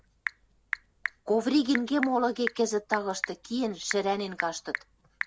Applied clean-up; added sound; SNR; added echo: none; Telephone / Typing; 9 dB; none.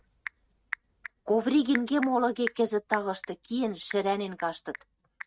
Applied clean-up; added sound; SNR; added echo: neural mask model RNNoise.